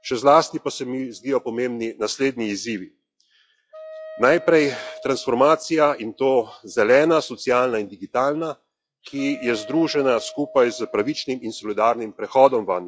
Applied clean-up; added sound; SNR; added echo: classical method log-MMSE.